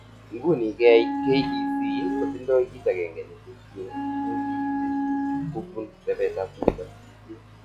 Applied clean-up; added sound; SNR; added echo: classical method log-MMSE.